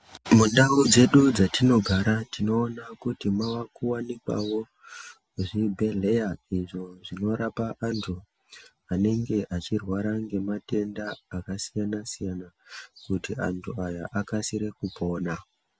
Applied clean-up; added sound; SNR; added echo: none; none; none; none.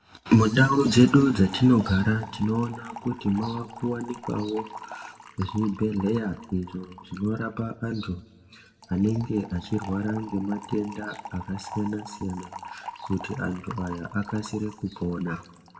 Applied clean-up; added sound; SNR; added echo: none; Fill (with liquid) / Trickle, dribble; 17 dB; reverberation time 1.2 s.